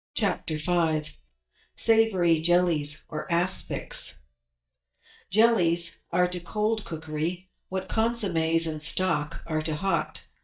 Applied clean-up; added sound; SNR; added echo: neural mask model DeepFilterNet 3.